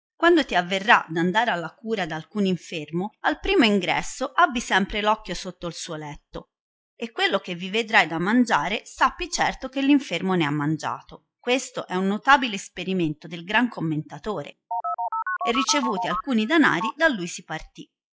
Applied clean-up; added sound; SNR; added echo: classical method log-MMSE.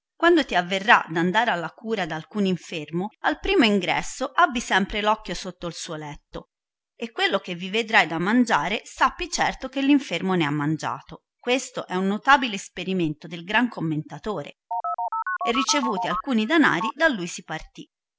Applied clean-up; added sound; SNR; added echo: none; Telephone; 5 dB; none.